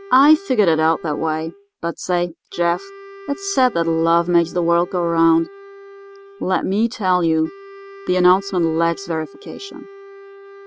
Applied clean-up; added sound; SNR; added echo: none; Wind instrument, woodwind instrument; 20 dB; none.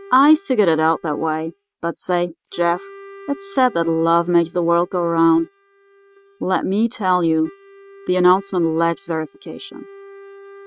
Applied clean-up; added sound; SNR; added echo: neural mask model RNNoise.